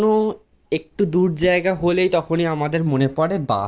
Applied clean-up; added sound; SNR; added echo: none; none; none; none.